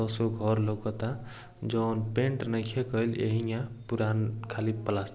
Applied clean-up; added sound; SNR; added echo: none; none; none; none.